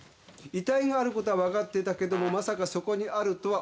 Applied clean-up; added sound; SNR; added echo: none; Brass instrument; 16 dB; none.